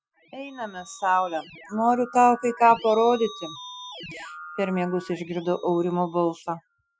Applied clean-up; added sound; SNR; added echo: classical method Wiener filter.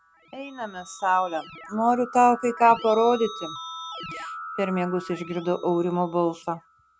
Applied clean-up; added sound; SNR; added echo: none; Keyboard (musical); 15 dB; none.